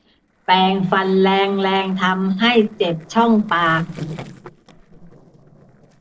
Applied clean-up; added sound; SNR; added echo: neural separator model SepFormer DNS4.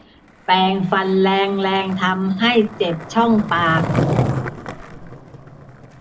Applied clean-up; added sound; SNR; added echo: none; Skateboard; 7 dB; reverberation time 0.4 s.